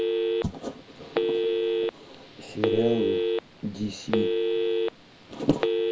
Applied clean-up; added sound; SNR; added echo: none; Telephone; -5 dB; reverberation time 0.1 s.